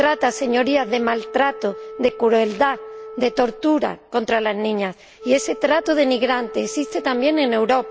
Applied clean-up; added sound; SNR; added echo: none; Wind instrument, woodwind instrument; 15 dB; none.